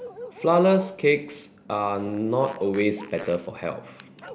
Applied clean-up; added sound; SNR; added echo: none; Bark + Fart; 19 dB; none.